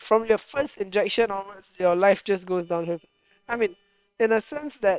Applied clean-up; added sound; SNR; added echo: neural separator model SepFormer WHAM!.